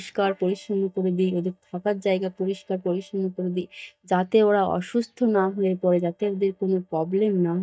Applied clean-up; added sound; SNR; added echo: neural mask model DeepFilterNet 3.